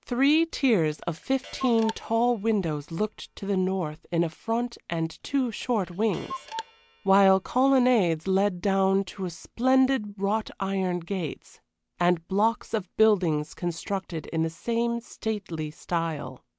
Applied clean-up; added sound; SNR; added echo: none; Clock; 17 dB; none.